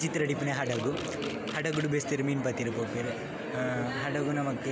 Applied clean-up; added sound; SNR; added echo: none; Camera; 15 dB; none.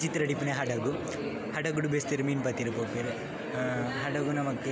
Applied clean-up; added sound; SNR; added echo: none; none; none; none.